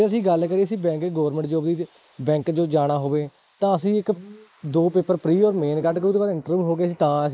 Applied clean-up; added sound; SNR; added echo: neural mask model Resemble Enhance denoiser.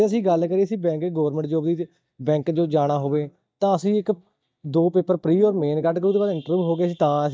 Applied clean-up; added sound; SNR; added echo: neural mask model DeepFilterNet 3.